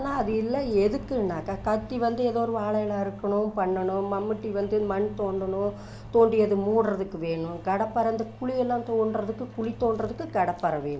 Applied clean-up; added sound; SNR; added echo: none; Engine / Domestic sounds, home sounds + Rain / Thunderstorm; 16 dB; none.